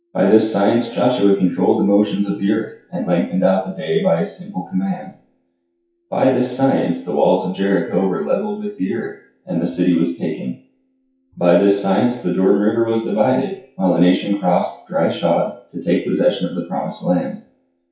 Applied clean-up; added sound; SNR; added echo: classical method WPE with log-MMSE.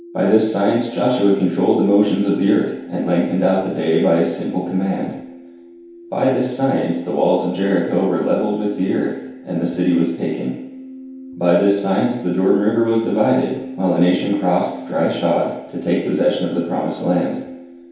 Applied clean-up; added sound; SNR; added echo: none; Keyboard (musical); 16 dB; reverberation time 0.8 s.